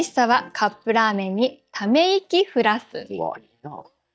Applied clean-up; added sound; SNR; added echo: neural mask model DeepFilterNet 3.